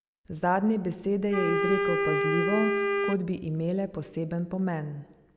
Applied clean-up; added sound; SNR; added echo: none; Wind instrument, woodwind instrument; -1 dB; none.